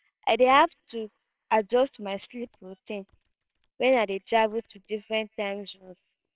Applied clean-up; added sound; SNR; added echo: neural separator model SepFormer WHAMR!.